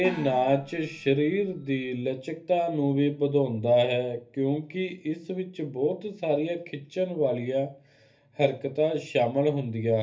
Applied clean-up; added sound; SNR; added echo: none; Gong; 16 dB; reverberation time 0.3 s.